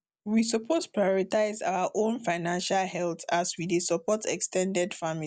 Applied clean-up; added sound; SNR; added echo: none; none; none; none.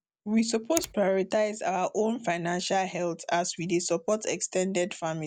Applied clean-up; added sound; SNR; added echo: none; Finger snapping; 14 dB; none.